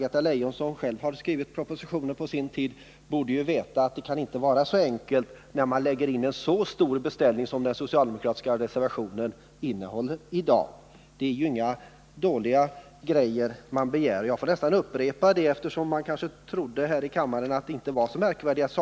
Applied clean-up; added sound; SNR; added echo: none; none; none; none.